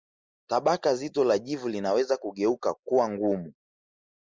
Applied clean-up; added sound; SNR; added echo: neural mask model Resemble Enhance denoiser.